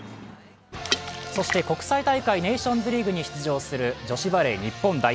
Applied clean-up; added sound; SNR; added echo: none; Water / Splash, splatter; 10 dB; none.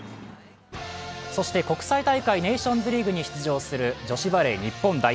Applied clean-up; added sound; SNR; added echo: none; none; none; none.